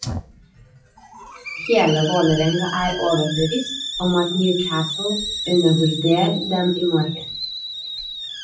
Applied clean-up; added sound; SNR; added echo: classical method WPE with log-MMSE.